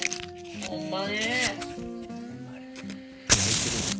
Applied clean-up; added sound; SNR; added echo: none; Fire; -2 dB; none.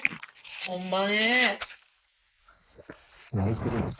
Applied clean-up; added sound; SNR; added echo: neural mask model Resemble Enhance denoiser.